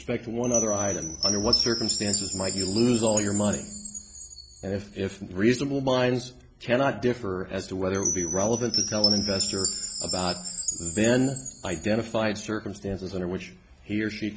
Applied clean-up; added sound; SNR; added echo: none; Chime; 5 dB; none.